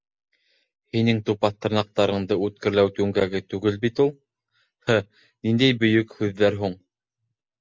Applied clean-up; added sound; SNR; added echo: none; none; none; none.